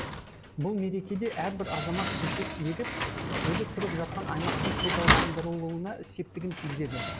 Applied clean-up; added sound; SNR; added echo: none; Slam; -2 dB; none.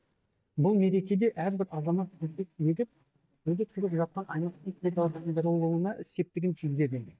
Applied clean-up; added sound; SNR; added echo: neural mask model DeepFilterNet 3.